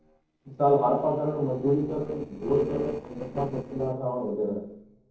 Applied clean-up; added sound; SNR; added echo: neural separator model SepFormer DNS4.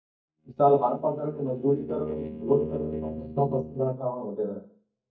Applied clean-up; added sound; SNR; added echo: neural mask model DeepFilterNet 3.